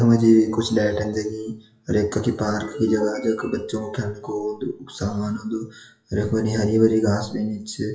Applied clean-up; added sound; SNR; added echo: classical method WPE with log-MMSE.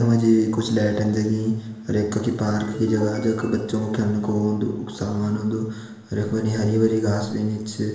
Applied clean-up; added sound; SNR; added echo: none; Ringtone; 13 dB; reverberation time 1.3 s.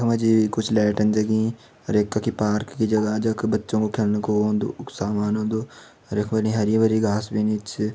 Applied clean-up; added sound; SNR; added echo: none; none; none; none.